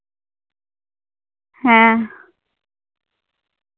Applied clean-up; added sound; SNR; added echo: none; none; none; none.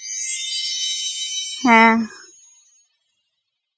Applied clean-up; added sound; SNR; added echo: classical method Wiener filter.